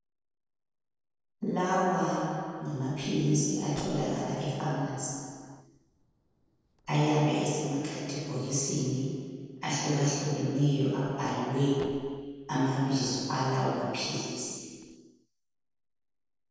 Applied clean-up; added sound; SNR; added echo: neural separator model SepFormer DNS4.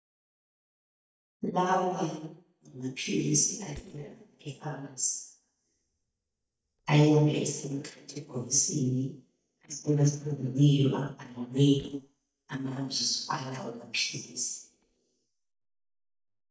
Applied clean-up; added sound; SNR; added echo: neural mask model DeepFilterNet 3.